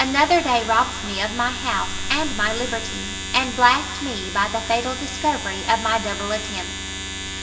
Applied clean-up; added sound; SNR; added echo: none; Domestic sounds, home sounds; 8 dB; reverberation time 2.6 s.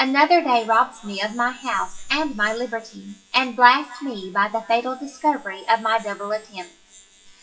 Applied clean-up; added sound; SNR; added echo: classical method WPE with log-MMSE.